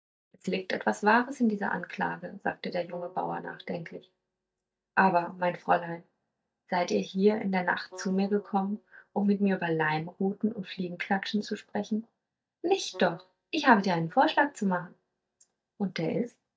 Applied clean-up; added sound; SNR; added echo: neural mask model DeepFilterNet 3.